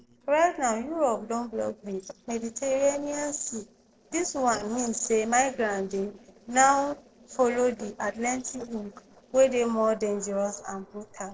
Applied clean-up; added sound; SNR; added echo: neural separator model SepFormer DNS4.